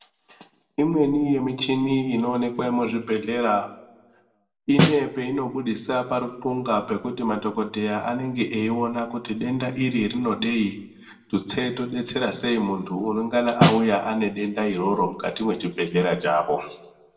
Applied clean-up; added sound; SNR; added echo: none; Snare drum; -1 dB; reverberation time 0.6 s.